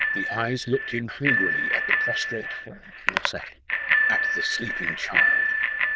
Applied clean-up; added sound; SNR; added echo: neural diffusion model UNIVERSE++.